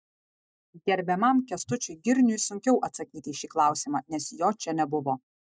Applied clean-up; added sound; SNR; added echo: neural mask model Resemble Enhance denoiser.